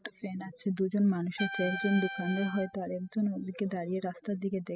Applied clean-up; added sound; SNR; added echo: classical method spectral subtraction.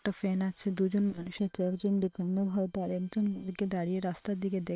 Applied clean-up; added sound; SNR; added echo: neural separator model SepFormer WHAM!.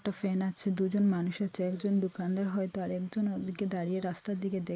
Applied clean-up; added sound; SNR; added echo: neural mask model Resemble Enhance denoiser.